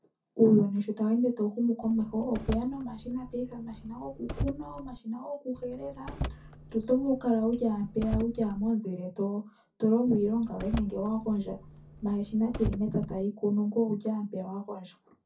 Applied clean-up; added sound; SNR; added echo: none; Car; 10 dB; reverberation time 0.3 s.